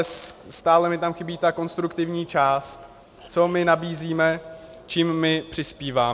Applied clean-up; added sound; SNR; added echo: none; none; none; none.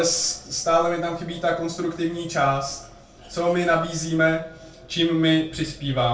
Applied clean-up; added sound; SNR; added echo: none; none; none; reverberation time 0.3 s.